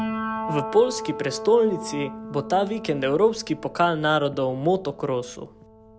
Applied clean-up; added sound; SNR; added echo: none; Piano; 10 dB; none.